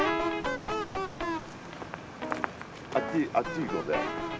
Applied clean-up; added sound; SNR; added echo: none; none; none; none.